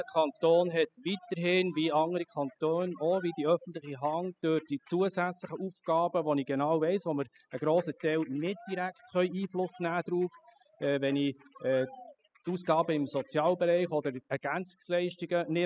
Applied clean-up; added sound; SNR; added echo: classical method spectral subtraction.